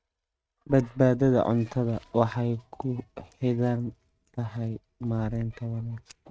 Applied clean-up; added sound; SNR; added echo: neural mask model RNNoise.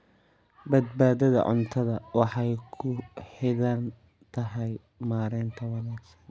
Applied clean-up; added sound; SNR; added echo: none; none; none; none.